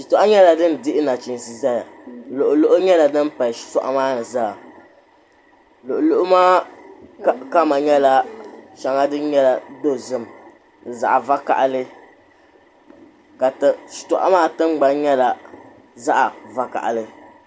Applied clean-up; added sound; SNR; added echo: none; none; none; none.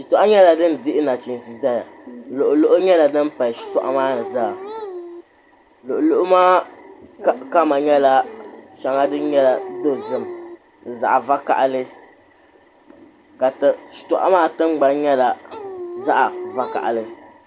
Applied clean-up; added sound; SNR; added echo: none; Dog; 12 dB; none.